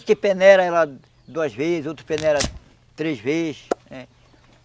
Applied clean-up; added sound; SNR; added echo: none; Tearing; 17 dB; none.